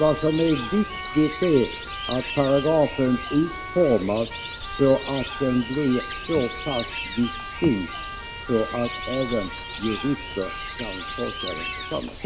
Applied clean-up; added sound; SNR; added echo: none; Keyboard (musical) + Bird; 9 dB; none.